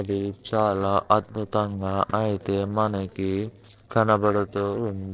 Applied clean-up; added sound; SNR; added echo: neural separator model SepFormer DNS4.